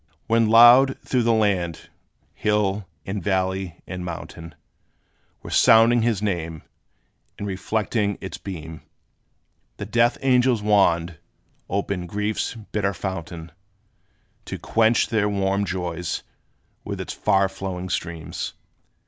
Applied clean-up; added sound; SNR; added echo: none; none; none; none.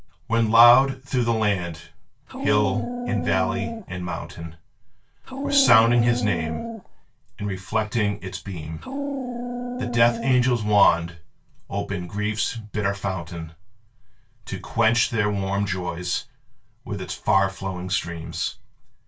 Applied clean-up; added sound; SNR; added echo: none; Dog; 5 dB; reverberation time 0.2 s.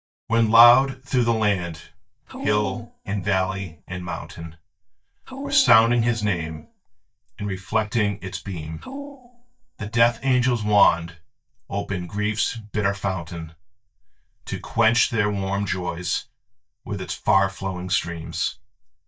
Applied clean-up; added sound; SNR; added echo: neural mask model DeepFilterNet 3.